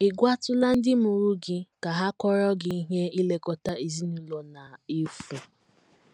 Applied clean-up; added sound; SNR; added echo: none; none; none; none.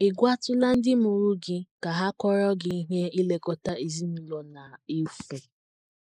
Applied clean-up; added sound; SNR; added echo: neural mask model Resemble Enhance denoiser.